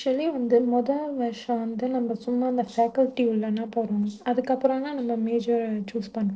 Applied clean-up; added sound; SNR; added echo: neural separator model SepFormer DNS4.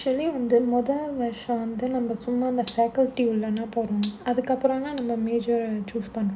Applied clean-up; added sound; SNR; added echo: none; Gunshot, gunfire; 18 dB; none.